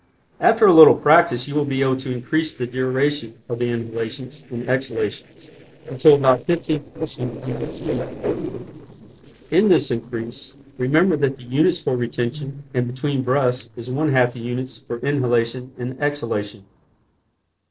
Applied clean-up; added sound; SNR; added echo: neural separator model SepFormer DNS4.